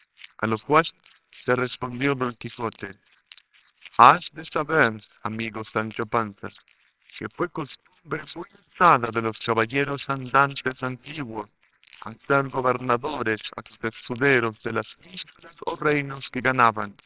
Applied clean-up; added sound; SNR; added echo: neural separator model SepFormer WHAMR!.